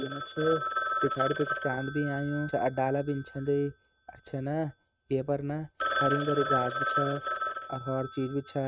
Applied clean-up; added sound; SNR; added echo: neural mask model RNNoise.